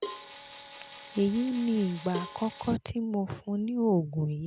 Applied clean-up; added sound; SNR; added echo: none; Tools + Cowbell; 14 dB; none.